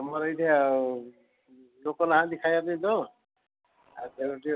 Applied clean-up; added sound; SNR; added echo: none; none; none; none.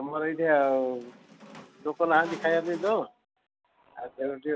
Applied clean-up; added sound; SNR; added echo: none; Squeak; 18 dB; none.